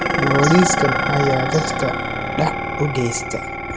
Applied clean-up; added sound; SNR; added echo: none; Dishes, pots, and pans; 1 dB; none.